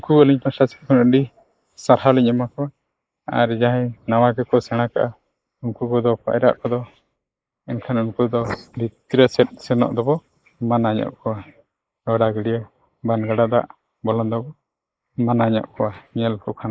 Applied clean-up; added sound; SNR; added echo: neural mask model Resemble Enhance denoiser.